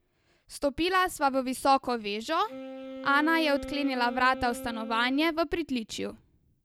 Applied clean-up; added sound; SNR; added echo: none; Wind instrument, woodwind instrument; 14 dB; none.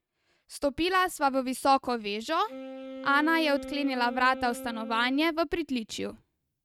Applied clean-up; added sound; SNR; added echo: neural mask model RNNoise.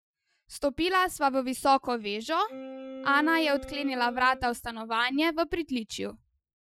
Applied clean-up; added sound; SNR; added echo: classical method Wiener filter.